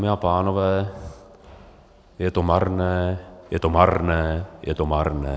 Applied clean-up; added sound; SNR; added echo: none; none; none; none.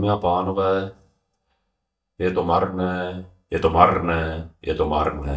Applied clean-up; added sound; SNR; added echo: neural mask model DeepFilterNet 3.